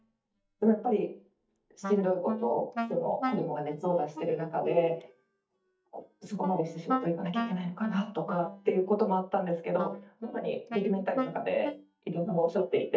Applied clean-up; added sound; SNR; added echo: neural mask model DeepFilterNet 3.